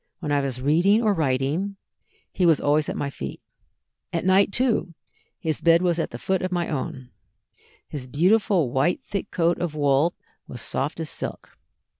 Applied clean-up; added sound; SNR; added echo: none; none; none; none.